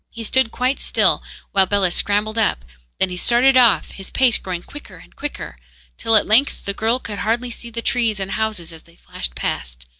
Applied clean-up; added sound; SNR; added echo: none; none; none; none.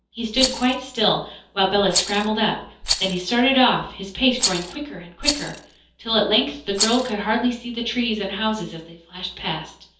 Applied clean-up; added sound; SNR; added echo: none; Rattle; 6 dB; reverberation time 0.5 s.